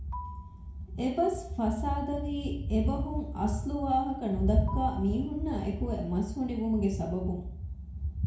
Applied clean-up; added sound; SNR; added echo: none; Marimba, xylophone; 19 dB; reverberation time 0.5 s.